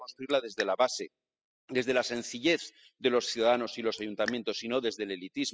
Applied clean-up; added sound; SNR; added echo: classical method spectral subtraction.